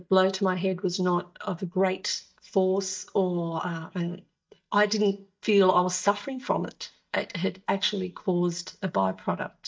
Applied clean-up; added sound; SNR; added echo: neural mask model DeepFilterNet 3.